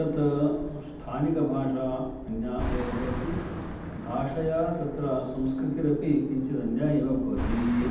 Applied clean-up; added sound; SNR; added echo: none; Car passing by; 9 dB; reverberation time 0.8 s.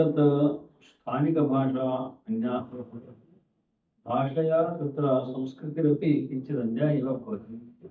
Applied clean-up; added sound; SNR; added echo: neural mask model DeepFilterNet 3.